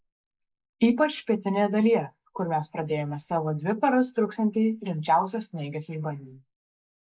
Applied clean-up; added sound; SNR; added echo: neural mask model Resemble Enhance denoiser.